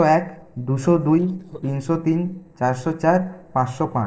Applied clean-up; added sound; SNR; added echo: neural separator model SepFormer DNS4.